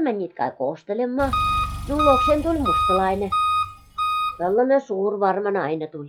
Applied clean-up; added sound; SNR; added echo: classical method log-MMSE.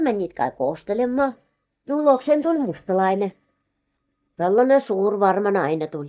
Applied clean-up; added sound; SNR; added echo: neural mask model DeepFilterNet 3.